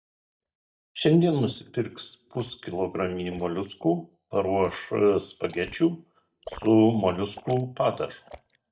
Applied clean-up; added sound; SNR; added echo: neural mask model DeepFilterNet 3.